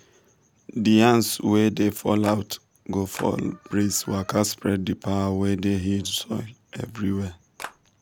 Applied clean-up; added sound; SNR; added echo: none; Clapping; 14 dB; none.